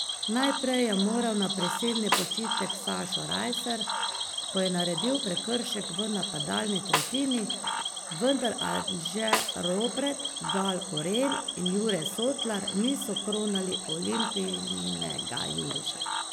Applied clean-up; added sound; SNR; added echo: none; Snare drum + Cricket / Frog; 2 dB; none.